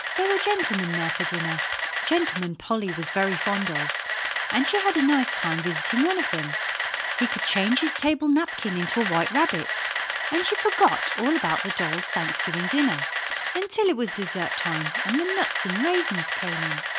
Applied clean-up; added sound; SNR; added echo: none; Camera; 1 dB; none.